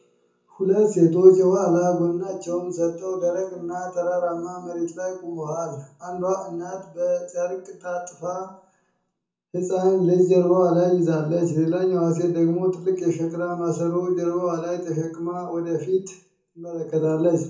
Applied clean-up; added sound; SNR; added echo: none; none; none; reverberation time 0.6 s.